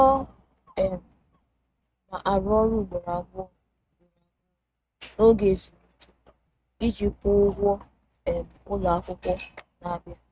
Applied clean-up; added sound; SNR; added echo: neural mask model RNNoise.